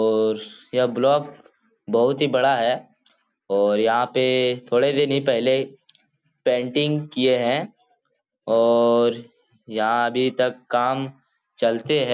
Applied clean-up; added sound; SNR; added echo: none; none; none; none.